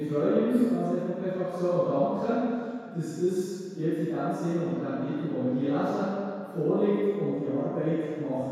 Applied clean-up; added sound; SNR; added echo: none; none; none; reverberation time 2.0 s.